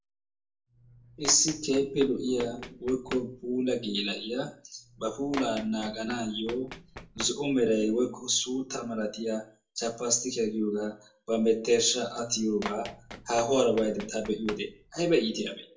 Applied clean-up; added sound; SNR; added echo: none; Run; 15 dB; reverberation time 0.3 s.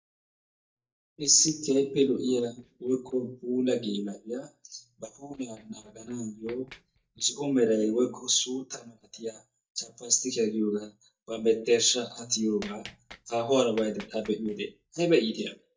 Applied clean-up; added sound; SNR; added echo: neural mask model DeepFilterNet 3.